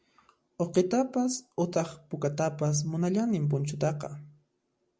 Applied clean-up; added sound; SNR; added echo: none; none; none; none.